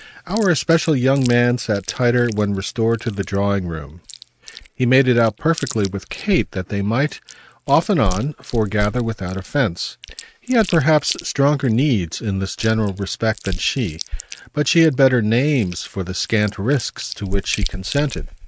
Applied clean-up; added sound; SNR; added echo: neural mask model RNNoise.